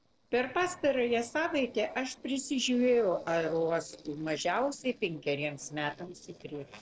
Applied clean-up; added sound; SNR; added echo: neural separator model SepFormer DNS4.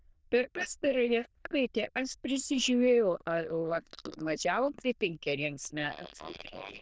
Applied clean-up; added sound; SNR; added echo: neural diffusion model UNIVERSE++.